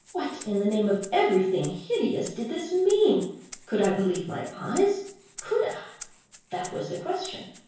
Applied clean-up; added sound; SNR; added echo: none; Rattle (instrument); 20 dB; reverberation time 0.6 s.